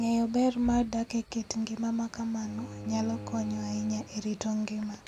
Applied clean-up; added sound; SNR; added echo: none; Bowed string instrument; 16 dB; none.